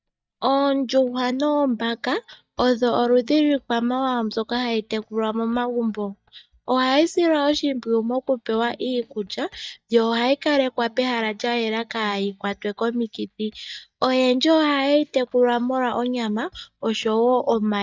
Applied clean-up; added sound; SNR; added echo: neural mask model DeepFilterNet 3.